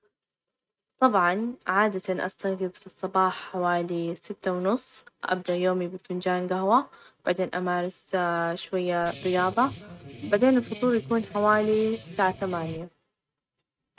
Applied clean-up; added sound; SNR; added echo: neural mask model RNNoise.